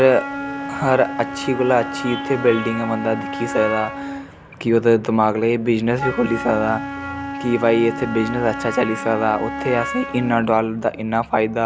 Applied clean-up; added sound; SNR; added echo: none; Wind instrument, woodwind instrument; 9 dB; none.